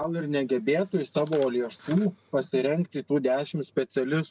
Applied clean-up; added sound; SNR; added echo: none; none; none; none.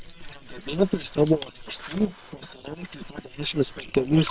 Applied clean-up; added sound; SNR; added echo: neural separator model SepFormer WHAM!.